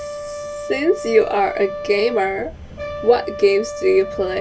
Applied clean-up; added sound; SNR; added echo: none; Brass instrument; 10 dB; none.